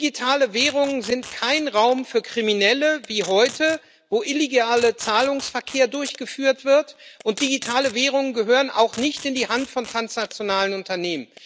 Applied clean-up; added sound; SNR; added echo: neural mask model DeepFilterNet 3.